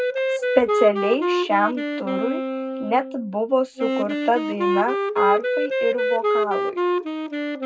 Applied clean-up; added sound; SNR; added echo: none; Wind instrument, woodwind instrument; -1 dB; reverberation time 0.3 s.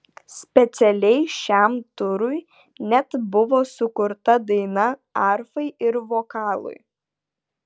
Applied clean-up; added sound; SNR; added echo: none; none; none; none.